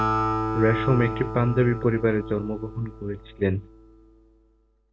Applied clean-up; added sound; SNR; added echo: none; Acoustic guitar; 5 dB; none.